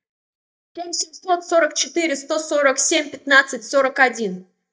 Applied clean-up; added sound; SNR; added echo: neural mask model DeepFilterNet 3.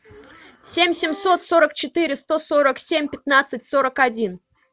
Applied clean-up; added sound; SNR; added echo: none; none; none; none.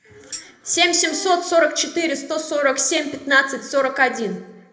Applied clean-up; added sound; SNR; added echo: none; Tambourine; 19 dB; reverberation time 0.7 s.